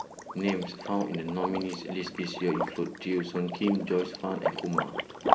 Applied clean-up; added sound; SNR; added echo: none; Liquid; 2 dB; none.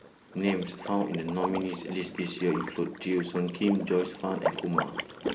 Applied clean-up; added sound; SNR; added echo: neural mask model Resemble Enhance denoiser.